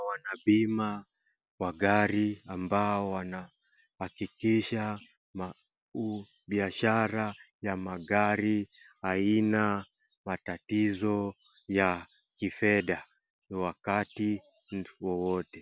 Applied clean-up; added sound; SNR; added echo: none; none; none; none.